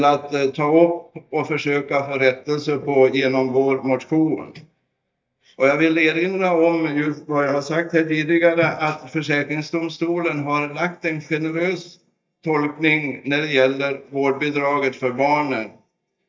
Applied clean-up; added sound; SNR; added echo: neural mask model DeepFilterNet 3.